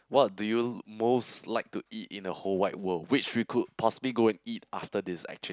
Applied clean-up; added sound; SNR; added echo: none; none; none; none.